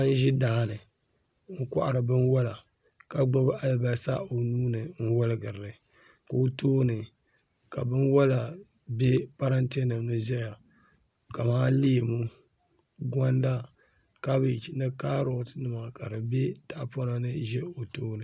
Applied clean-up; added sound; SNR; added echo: none; none; none; none.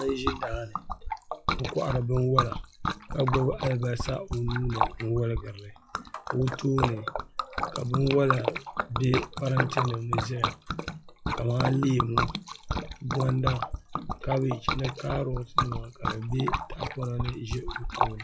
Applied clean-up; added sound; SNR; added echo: classical method log-MMSE.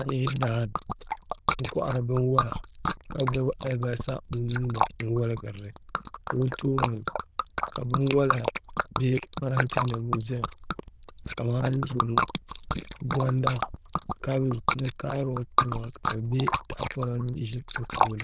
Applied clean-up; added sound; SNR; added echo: neural diffusion model UNIVERSE++.